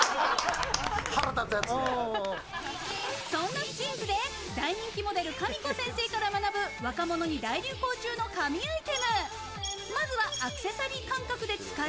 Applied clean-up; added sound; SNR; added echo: none; Subway, metro, underground; 18 dB; none.